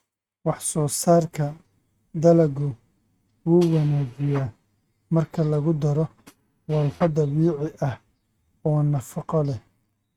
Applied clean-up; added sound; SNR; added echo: neural mask model RNNoise.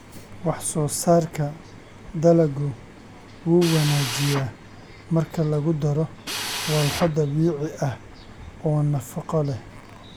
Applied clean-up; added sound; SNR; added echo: none; Drill; 7 dB; none.